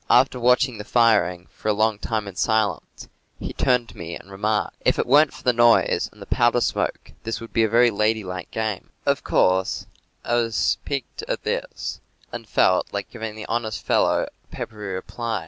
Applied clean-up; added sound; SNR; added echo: none; none; none; none.